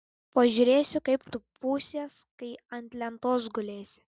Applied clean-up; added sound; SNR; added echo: none; none; none; none.